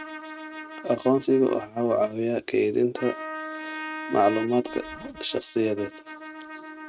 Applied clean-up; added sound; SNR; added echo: neural mask model RNNoise.